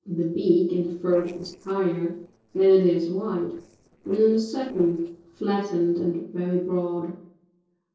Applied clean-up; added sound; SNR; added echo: neural separator model SepFormer DNS4.